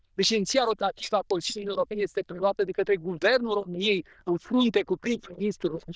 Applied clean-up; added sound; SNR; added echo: neural diffusion model UNIVERSE++.